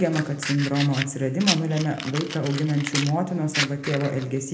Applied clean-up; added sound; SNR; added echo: none; Fire; 8 dB; reverberation time 0.7 s.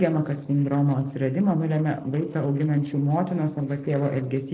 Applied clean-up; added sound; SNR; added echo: neural separator model SepFormer DNS4.